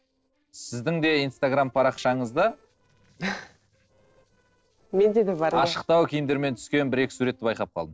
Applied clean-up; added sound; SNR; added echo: neural separator model SepFormer DNS4.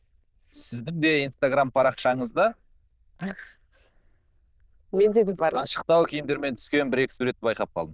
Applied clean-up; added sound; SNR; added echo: neural diffusion model UNIVERSE++.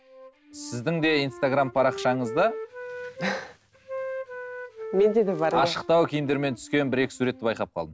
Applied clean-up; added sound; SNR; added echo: none; Wind instrument, woodwind instrument; 12 dB; none.